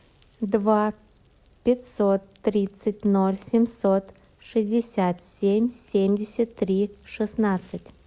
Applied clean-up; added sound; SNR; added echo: none; none; none; none.